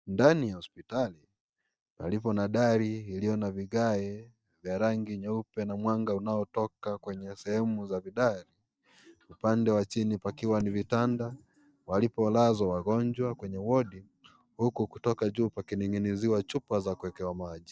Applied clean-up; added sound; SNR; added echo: neural mask model DeepFilterNet 3.